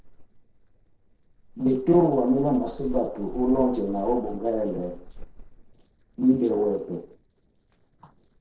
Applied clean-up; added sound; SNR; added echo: neural separator model SepFormer DNS4.